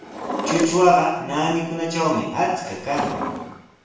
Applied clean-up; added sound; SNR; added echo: none; Drawer open or close; 9 dB; reverberation time 0.9 s.